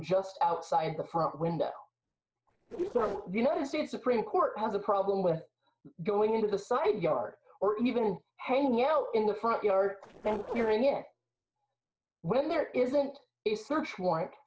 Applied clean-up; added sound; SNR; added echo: neural separator model SepFormer DNS4.